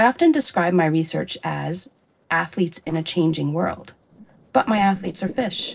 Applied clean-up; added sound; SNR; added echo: neural separator model SepFormer DNS4.